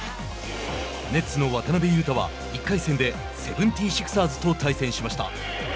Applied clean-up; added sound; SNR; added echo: none; none; none; none.